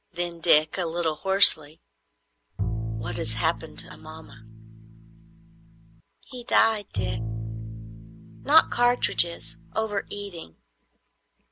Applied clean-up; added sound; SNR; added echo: none; Bowed string instrument; 4 dB; none.